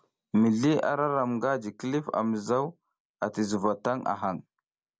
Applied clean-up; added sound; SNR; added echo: none; none; none; none.